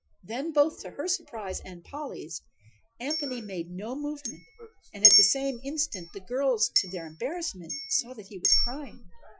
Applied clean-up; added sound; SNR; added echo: classical method Wiener filter.